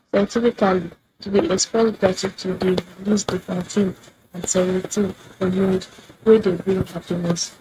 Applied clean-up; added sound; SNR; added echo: neural mask model RNNoise.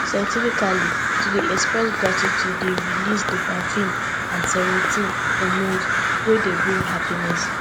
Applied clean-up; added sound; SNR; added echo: none; Crow; -3 dB; none.